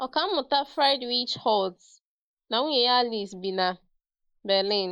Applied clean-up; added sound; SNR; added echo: neural mask model Resemble Enhance denoiser.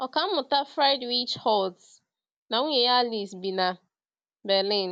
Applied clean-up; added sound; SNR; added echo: none; none; none; none.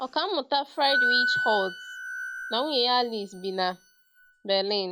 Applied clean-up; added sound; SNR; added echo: classical method log-MMSE.